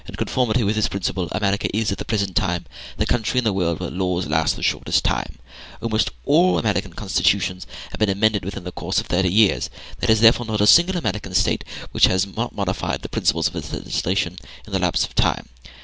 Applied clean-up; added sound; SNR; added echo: none; none; none; none.